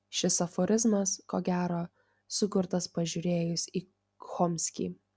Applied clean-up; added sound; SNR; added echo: none; none; none; none.